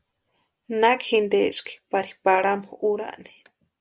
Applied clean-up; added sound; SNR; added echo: none; none; none; none.